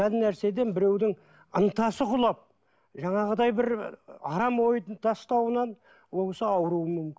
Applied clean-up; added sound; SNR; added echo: none; none; none; none.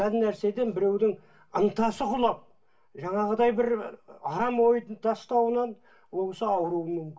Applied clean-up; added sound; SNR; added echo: none; none; none; reverberation time 0.2 s.